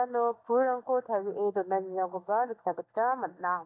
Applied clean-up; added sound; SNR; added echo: neural mask model DeepFilterNet 3.